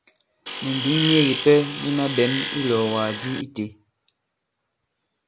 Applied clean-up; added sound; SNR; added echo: none; Tools; 5 dB; none.